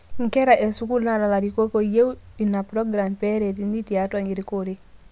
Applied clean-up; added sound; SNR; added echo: none; none; none; none.